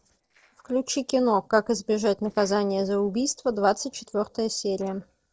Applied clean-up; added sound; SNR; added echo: neural separator model SepFormer DNS4.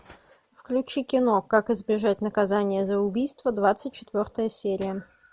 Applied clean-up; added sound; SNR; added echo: none; none; none; none.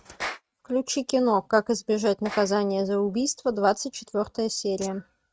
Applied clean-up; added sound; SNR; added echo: neural mask model RNNoise.